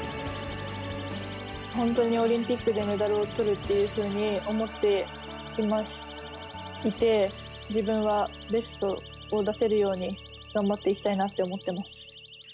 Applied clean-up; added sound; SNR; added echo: none; Siren; 20 dB; none.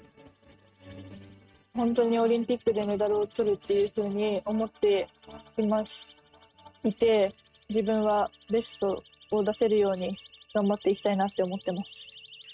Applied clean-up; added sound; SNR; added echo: neural mask model RNNoise.